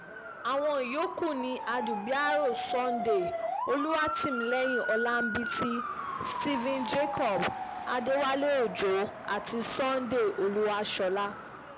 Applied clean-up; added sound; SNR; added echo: none; Motor vehicle (road) / Siren; 5 dB; none.